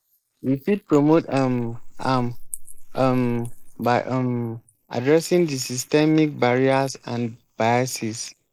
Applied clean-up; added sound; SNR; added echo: neural mask model Resemble Enhance denoiser.